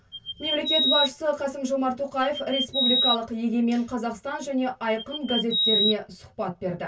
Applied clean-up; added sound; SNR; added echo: none; Bird vocalization, bird call, bird song; -2 dB; reverberation time 0.1 s.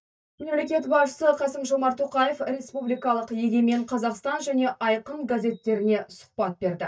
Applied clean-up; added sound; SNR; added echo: neural mask model DeepFilterNet 3.